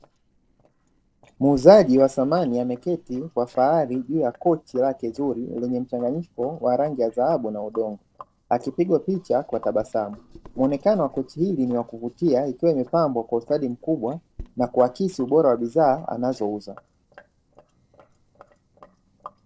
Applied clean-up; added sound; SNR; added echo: neural separator model SepFormer DNS4.